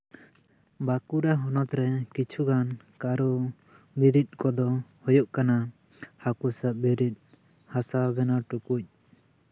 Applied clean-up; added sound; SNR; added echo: none; none; none; none.